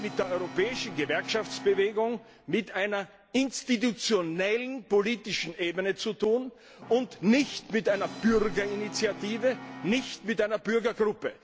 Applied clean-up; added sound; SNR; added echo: none; Brass instrument; 17 dB; none.